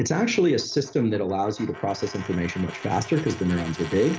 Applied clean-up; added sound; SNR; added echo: none; Coin (dropping); 16 dB; none.